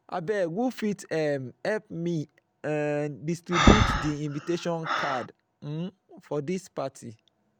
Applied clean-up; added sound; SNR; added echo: none; Breathing; 0 dB; none.